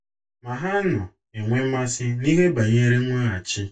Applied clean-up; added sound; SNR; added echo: none; none; none; reverberation time 0.1 s.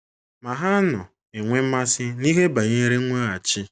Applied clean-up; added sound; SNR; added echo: none; none; none; none.